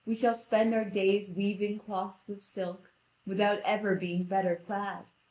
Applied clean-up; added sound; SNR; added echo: none; none; none; none.